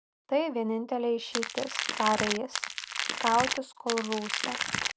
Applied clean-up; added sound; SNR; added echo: none; Crackle; 2 dB; none.